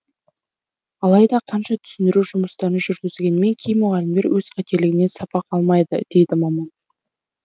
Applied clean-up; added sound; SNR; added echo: none; none; none; none.